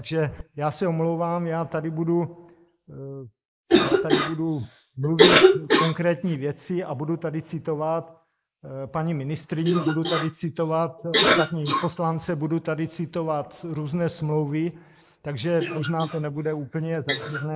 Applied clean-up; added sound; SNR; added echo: neural mask model Resemble Enhance denoiser.